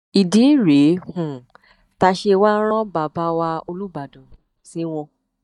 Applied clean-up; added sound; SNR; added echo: neural mask model DeepFilterNet 3.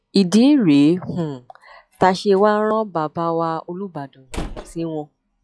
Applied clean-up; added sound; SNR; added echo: classical method log-MMSE.